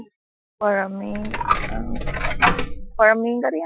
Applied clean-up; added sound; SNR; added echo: classical method Wiener filter.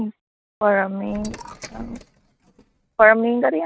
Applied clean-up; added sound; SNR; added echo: neural mask model RNNoise.